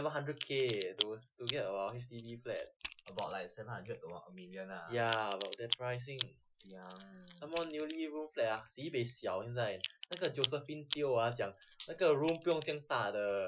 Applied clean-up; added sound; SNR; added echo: classical method Wiener filter.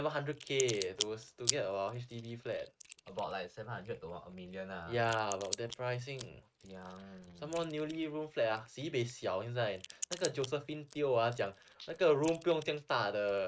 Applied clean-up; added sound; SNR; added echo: neural mask model RNNoise.